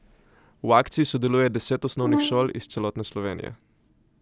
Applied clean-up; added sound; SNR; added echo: none; Brass instrument; 2 dB; none.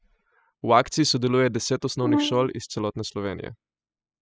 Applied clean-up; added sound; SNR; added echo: classical method spectral subtraction.